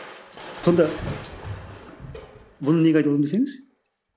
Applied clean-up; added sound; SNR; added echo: none; Crushing; 14 dB; none.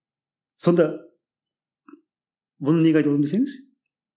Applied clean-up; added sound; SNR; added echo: none; none; none; none.